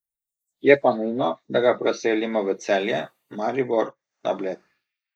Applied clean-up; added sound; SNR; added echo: neural mask model Resemble Enhance denoiser.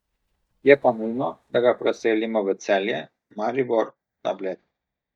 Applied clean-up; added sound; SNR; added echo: neural mask model DeepFilterNet 3.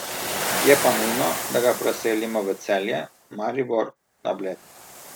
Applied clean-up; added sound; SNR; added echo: none; Waves, surf; 6 dB; none.